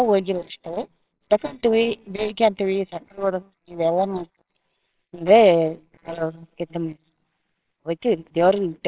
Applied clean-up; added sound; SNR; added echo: neural separator model SepFormer WHAMR!.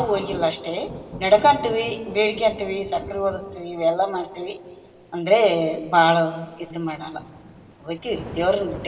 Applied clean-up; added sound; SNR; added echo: none; Thunder / Rain; 17 dB; reverberation time 2.9 s.